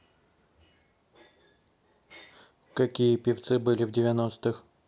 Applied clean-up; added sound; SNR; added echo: none; none; none; none.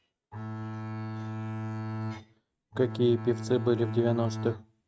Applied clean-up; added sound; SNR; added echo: neural mask model RNNoise.